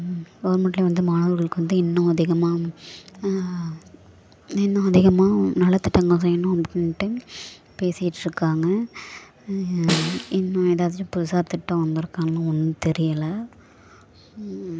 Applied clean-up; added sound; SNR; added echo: none; Snare drum; 6 dB; none.